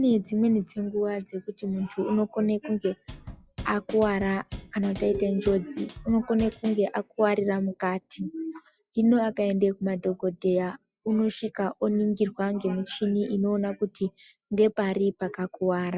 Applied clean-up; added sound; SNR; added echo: classical method log-MMSE.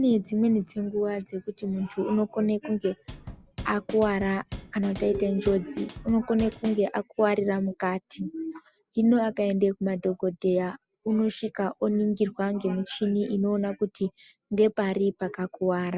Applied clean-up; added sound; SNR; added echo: none; Drum kit; 14 dB; none.